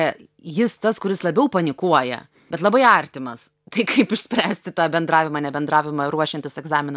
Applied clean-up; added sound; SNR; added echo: none; none; none; none.